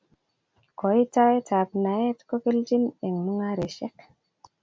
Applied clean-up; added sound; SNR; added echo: none; none; none; none.